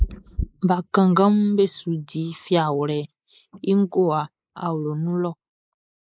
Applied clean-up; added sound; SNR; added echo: neural mask model Resemble Enhance denoiser.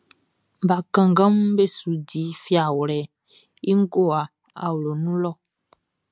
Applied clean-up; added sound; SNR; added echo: none; none; none; none.